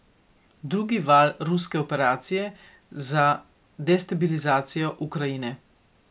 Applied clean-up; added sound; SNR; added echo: none; none; none; none.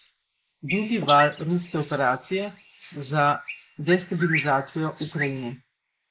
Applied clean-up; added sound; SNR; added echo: neural mask model Resemble Enhance denoiser.